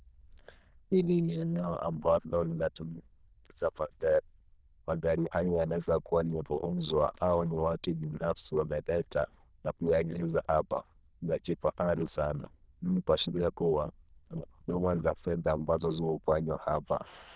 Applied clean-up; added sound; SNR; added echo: neural diffusion model UNIVERSE++.